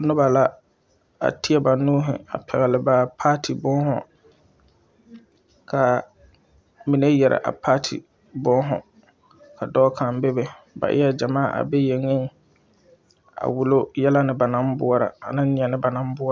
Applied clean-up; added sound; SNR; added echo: none; none; none; none.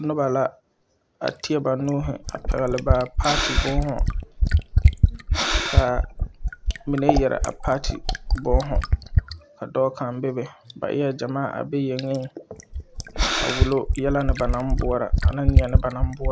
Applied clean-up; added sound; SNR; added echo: none; Fill (with liquid) + Breathing; -3 dB; none.